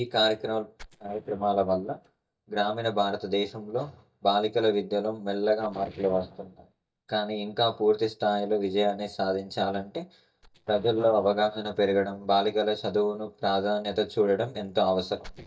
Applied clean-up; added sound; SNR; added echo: neural mask model DeepFilterNet 3.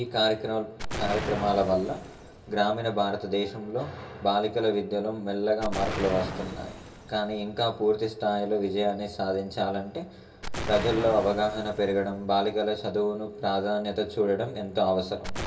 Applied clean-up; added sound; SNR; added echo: none; Explosion; 11 dB; reverberation time 0.2 s.